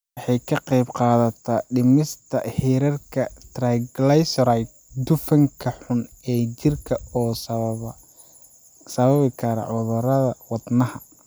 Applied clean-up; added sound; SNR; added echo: none; none; none; none.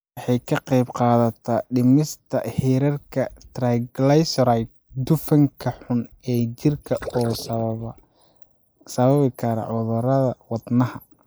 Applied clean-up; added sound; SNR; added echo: neural mask model Resemble Enhance denoiser.